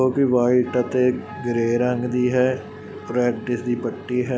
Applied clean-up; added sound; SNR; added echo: none; Wind instrument, woodwind instrument; 19 dB; none.